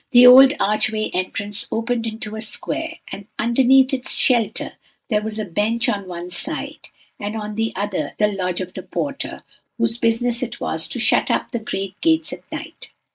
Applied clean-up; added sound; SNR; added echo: neural mask model Resemble Enhance denoiser.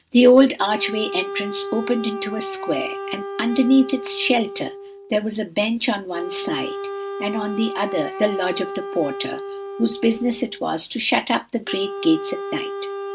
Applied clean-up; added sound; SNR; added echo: none; Wind instrument, woodwind instrument; 9 dB; none.